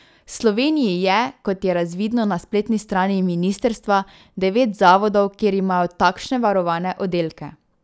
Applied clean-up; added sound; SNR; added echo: none; none; none; none.